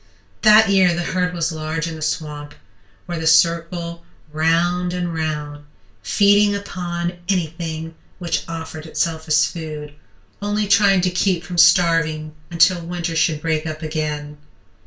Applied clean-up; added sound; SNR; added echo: none; none; none; reverberation time 0.3 s.